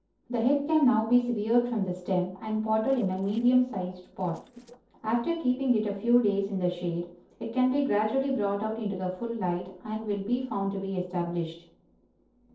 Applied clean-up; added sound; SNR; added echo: neural separator model SepFormer DNS4.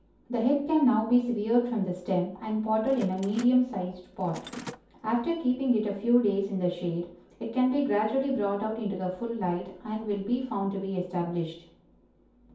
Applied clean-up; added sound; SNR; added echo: none; Mechanisms; 18 dB; reverberation time 0.6 s.